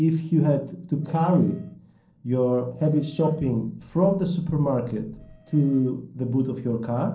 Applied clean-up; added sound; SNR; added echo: neural separator model SepFormer DNS4.